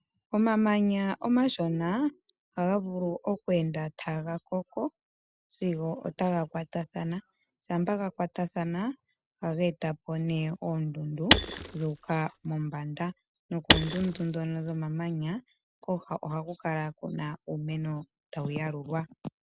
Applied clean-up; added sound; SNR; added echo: none; Shatter / Crushing; 0 dB; none.